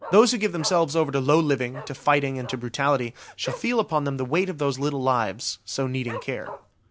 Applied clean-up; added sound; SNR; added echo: none; Dog; 18 dB; none.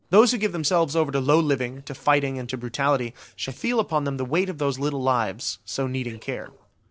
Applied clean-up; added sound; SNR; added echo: neural separator model SepFormer DNS4.